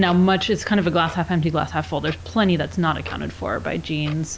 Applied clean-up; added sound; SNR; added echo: none; Clock; 15 dB; none.